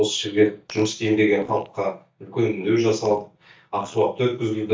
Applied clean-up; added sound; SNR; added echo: neural mask model DeepFilterNet 3.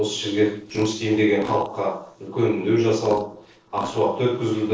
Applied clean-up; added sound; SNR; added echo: neural separator model SepFormer DNS4.